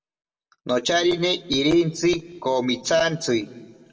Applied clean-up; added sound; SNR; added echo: none; none; none; reverberation time 0.9 s.